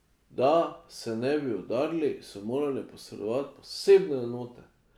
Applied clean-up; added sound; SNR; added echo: none; none; none; none.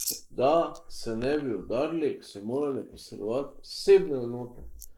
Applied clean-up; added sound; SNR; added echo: neural mask model Resemble Enhance denoiser.